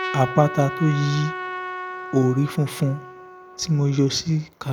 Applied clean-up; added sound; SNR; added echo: none; Trumpet; 10 dB; none.